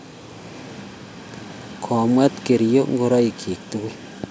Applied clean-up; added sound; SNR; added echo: none; Train; 15 dB; none.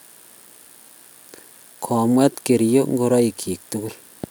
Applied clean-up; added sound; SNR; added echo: none; none; none; none.